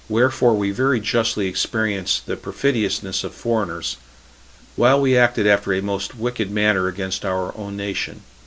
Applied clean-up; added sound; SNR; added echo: none; none; none; none.